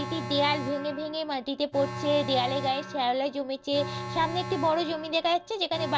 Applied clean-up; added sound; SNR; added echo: none; Alarm; 9 dB; none.